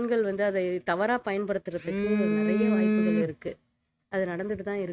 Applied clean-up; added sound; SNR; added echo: neural mask model RNNoise.